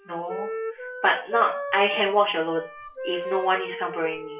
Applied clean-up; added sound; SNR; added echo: classical method WPE with log-MMSE.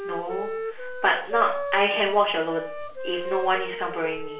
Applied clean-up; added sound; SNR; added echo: none; Wind instrument, woodwind instrument; 8 dB; reverberation time 0.4 s.